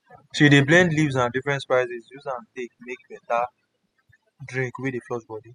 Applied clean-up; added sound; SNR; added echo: classical method spectral subtraction.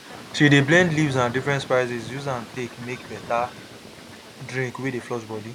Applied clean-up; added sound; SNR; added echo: none; Fowl + Thunder; 15 dB; none.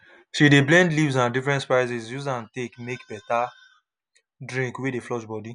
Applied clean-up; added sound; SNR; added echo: none; none; none; none.